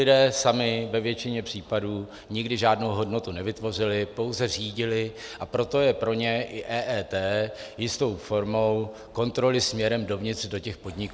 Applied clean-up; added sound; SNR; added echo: none; none; none; none.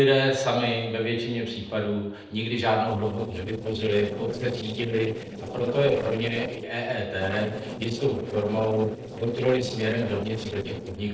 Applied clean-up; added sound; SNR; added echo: neural separator model SepFormer DNS4.